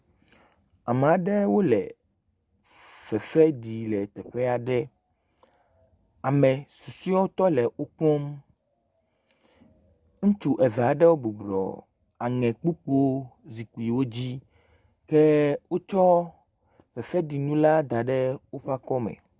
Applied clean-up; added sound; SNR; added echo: none; none; none; none.